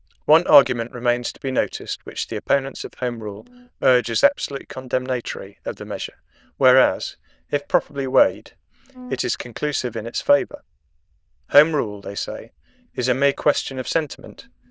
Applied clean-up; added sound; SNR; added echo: neural diffusion model UNIVERSE++.